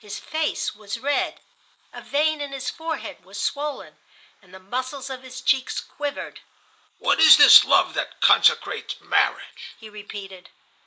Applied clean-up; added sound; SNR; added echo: neural mask model Resemble Enhance denoiser.